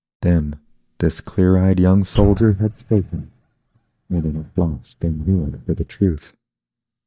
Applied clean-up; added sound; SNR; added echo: neural mask model DeepFilterNet 3.